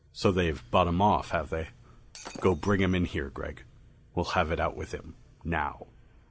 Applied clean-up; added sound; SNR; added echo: none; Shatter; 19 dB; none.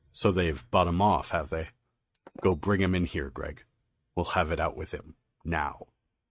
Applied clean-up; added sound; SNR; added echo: neural mask model RNNoise.